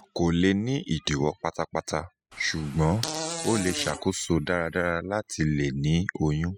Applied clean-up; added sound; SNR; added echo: classical method spectral subtraction.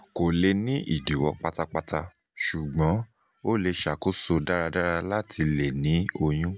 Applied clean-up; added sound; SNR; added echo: none; none; none; none.